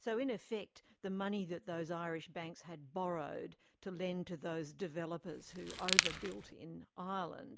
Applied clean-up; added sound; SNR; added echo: none; Crackle; -5 dB; none.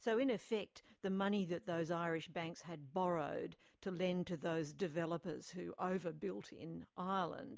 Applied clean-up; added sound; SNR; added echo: none; none; none; none.